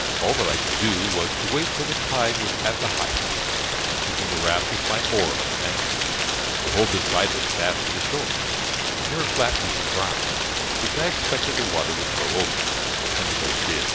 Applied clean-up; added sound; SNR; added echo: none; Rain; -4 dB; none.